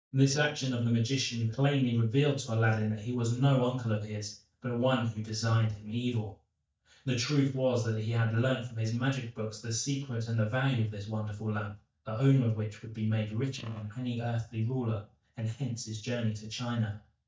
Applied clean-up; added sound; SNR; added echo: neural mask model DeepFilterNet 3.